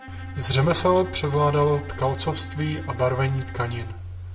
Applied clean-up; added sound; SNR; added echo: none; Bowed string instrument; 19 dB; none.